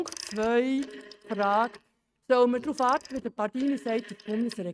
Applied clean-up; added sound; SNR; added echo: neural mask model RNNoise.